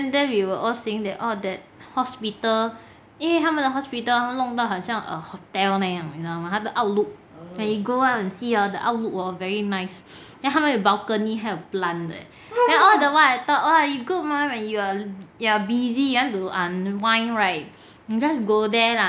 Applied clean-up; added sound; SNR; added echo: none; none; none; none.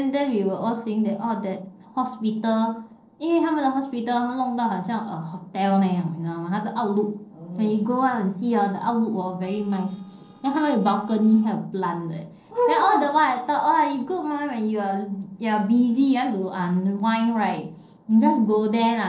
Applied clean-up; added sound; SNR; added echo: neural separator model SepFormer DNS4.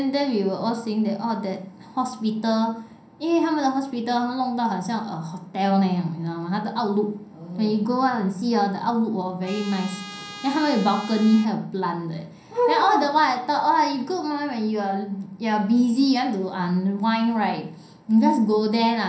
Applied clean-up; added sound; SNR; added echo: none; Trumpet; 16 dB; reverberation time 0.6 s.